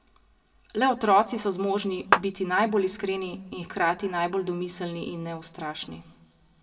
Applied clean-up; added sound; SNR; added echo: none; Clapping; -3 dB; reverberation time 1.4 s.